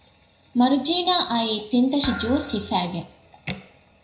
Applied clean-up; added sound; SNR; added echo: none; Thump, thud; 14 dB; reverberation time 0.4 s.